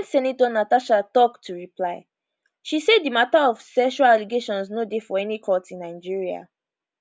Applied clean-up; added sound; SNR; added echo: none; none; none; none.